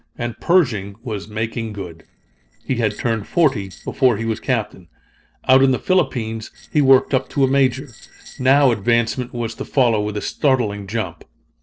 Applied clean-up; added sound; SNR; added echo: neural separator model SepFormer DNS4.